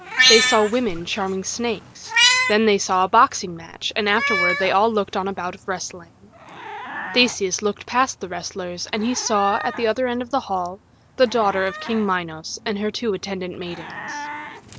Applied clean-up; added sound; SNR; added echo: none; Meow; 5 dB; none.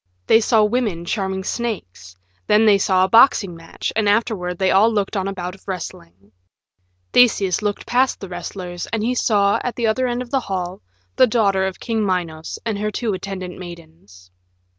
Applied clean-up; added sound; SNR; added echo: none; none; none; none.